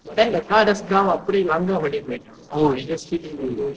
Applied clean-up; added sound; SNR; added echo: neural separator model SepFormer DNS4.